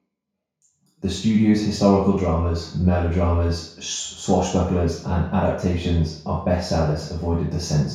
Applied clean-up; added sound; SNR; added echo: none; none; none; reverberation time 0.6 s.